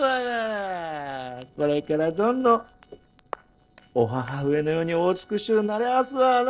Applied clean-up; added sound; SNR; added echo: neural separator model SepFormer DNS4.